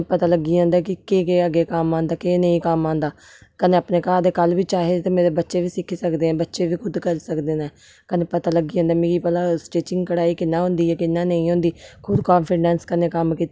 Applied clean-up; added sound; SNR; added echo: none; none; none; none.